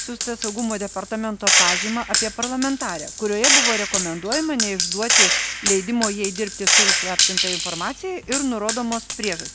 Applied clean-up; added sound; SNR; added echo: none; Gunshot, gunfire; -4 dB; none.